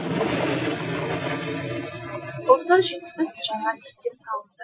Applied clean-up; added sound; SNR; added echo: classical method Wiener filter.